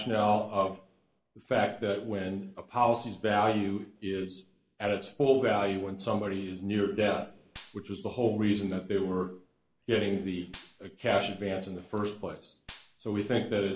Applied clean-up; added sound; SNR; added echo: none; Gunshot, gunfire; 17 dB; none.